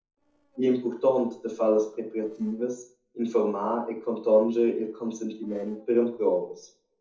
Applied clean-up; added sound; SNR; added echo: neural separator model SepFormer DNS4.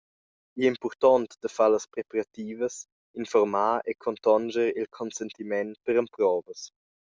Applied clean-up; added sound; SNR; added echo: none; none; none; none.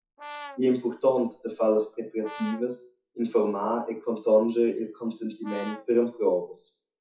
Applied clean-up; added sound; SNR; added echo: classical method WPE with log-MMSE.